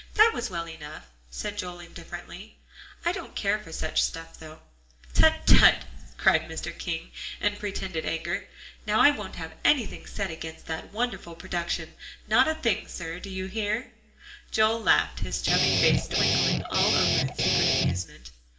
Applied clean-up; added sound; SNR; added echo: none; Guitar; -2 dB; reverberation time 0.5 s.